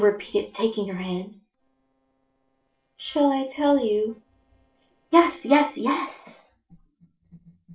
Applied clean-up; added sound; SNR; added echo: neural separator model SepFormer DNS4.